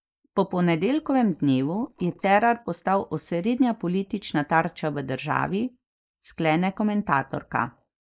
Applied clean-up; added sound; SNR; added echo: neural mask model Resemble Enhance denoiser.